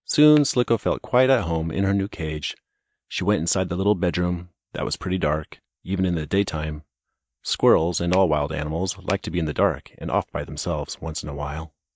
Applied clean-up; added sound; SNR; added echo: neural mask model DeepFilterNet 3.